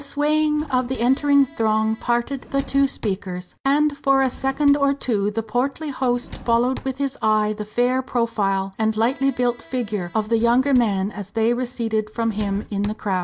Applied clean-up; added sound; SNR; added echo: none; Accordion + Drawer open or close; 20 dB; none.